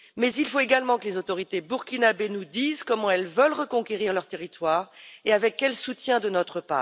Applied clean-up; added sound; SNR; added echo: none; none; none; none.